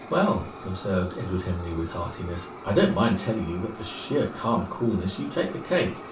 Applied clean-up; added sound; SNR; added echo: none; Fire; 14 dB; reverberation time 0.3 s.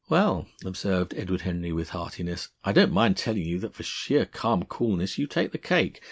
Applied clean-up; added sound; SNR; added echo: none; none; none; none.